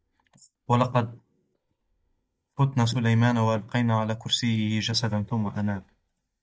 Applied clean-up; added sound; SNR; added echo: neural mask model DeepFilterNet 3.